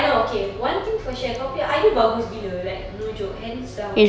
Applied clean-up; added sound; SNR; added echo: none; none; none; none.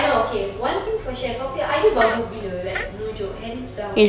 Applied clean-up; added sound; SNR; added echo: none; Fart; 10 dB; none.